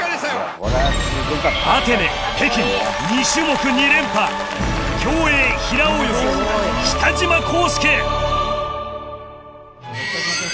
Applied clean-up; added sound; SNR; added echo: none; none; none; none.